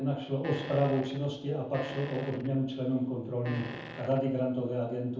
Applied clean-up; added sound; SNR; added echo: none; Fart; 13 dB; reverberation time 0.7 s.